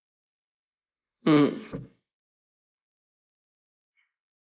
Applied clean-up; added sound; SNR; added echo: neural mask model Resemble Enhance denoiser.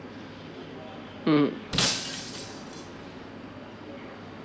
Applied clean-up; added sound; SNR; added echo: none; Shatter; 0 dB; none.